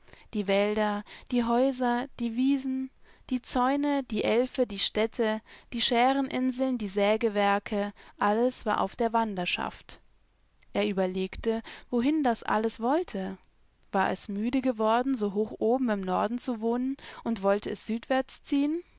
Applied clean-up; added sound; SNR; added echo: none; none; none; none.